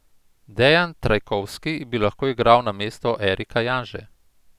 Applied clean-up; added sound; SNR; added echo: none; none; none; none.